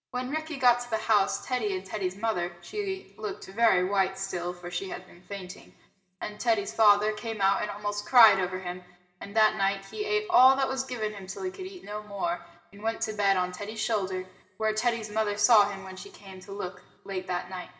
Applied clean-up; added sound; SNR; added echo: none; none; none; reverberation time 0.8 s.